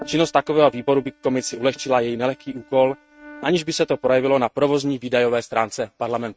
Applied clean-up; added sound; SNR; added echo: neural mask model RNNoise.